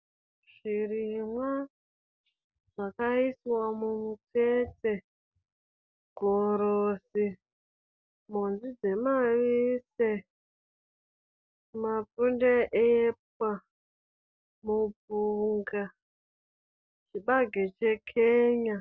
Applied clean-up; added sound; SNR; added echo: none; none; none; none.